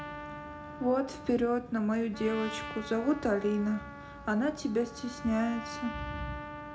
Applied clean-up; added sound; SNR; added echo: none; Trumpet; 12 dB; reverberation time 0.4 s.